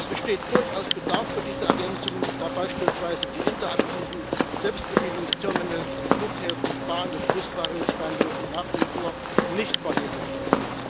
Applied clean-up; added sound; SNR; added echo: none; Walk, footsteps; -5 dB; none.